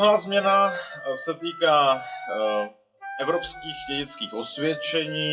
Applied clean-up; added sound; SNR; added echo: classical method WPE with log-MMSE.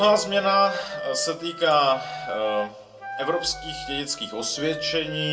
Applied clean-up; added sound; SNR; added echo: none; Wind instrument, woodwind instrument; 10 dB; reverberation time 0.2 s.